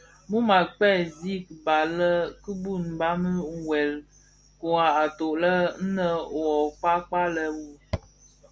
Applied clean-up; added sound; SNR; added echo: none; none; none; none.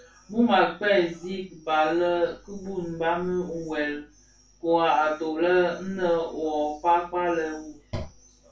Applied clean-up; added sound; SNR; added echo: none; none; none; reverberation time 0.2 s.